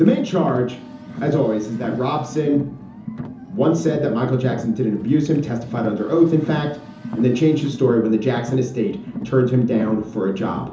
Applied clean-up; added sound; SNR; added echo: none; Car; 12 dB; reverberation time 0.6 s.